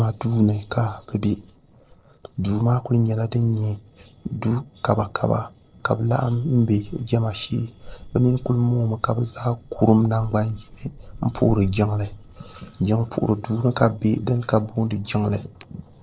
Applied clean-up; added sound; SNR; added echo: neural separator model SepFormer DNS4.